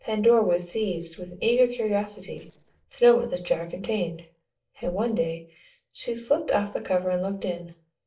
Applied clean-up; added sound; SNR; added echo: neural separator model SepFormer DNS4.